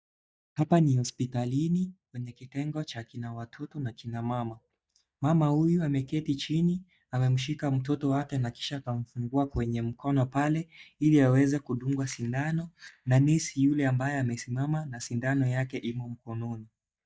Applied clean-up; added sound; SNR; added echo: neural mask model DeepFilterNet 3.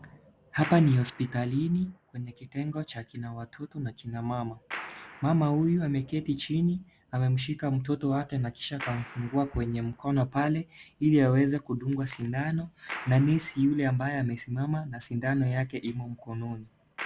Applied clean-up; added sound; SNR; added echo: none; Clapping; 20 dB; none.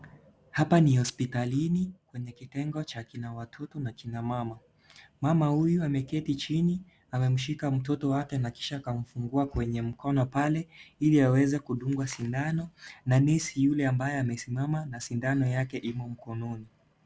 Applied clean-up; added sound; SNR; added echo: none; none; none; none.